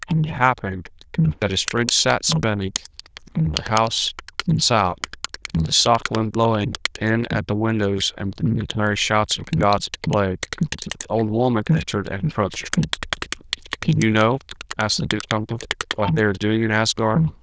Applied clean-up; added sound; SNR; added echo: neural diffusion model UNIVERSE++.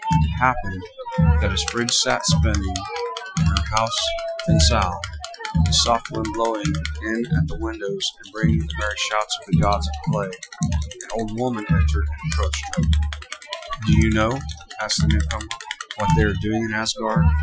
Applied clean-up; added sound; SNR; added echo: classical method Wiener filter.